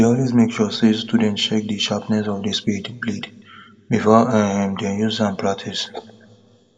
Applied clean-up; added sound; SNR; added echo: none; none; none; reverberation time 1.1 s.